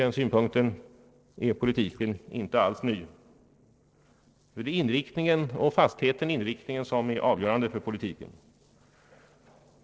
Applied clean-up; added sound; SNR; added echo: neural separator model SepFormer DNS4.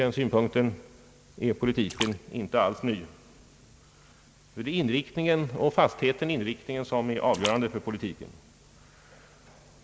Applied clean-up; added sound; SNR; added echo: none; Splash, splatter; 13 dB; none.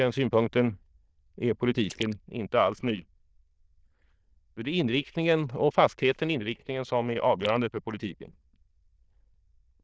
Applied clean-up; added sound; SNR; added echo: neural diffusion model UNIVERSE++.